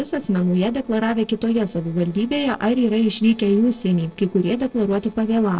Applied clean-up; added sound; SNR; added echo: neural separator model SepFormer DNS4.